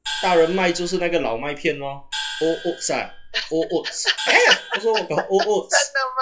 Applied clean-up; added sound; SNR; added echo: classical method log-MMSE.